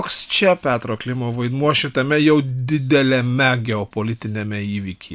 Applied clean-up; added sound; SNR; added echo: none; none; none; none.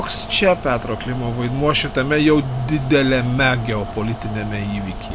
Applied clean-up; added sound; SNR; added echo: none; Mechanical fan; 11 dB; none.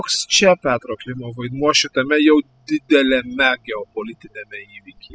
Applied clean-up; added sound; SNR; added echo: classical method spectral subtraction.